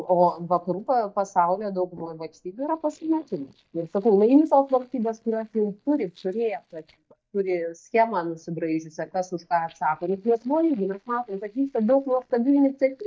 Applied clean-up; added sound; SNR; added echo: neural mask model DeepFilterNet 3.